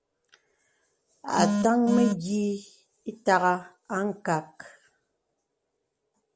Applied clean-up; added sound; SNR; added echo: none; none; none; none.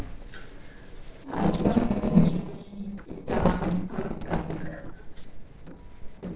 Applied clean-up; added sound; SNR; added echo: neural separator model SepFormer DNS4.